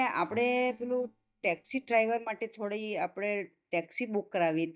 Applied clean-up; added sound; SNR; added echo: neural mask model DeepFilterNet 3.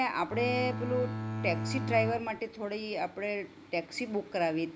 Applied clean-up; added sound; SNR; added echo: none; Bowed string instrument; 3 dB; none.